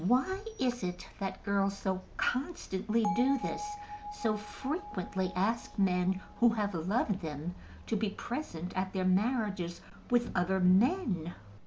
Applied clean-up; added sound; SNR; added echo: none; Bell; 15 dB; none.